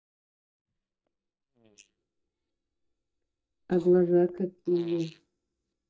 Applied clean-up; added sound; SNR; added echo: neural mask model DeepFilterNet 3.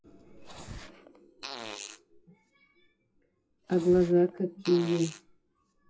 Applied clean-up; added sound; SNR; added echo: classical method WPE with log-MMSE.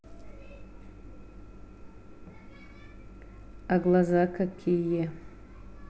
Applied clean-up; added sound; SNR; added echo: none; none; none; none.